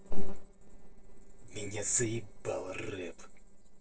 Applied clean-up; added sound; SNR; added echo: neural separator model SepFormer DNS4.